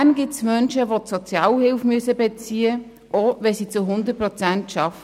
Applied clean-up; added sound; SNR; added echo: none; none; none; none.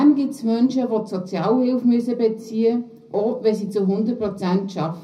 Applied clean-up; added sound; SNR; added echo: none; none; none; reverberation time 0.4 s.